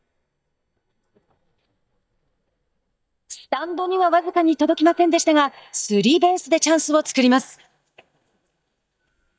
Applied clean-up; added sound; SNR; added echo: neural mask model DeepFilterNet 3.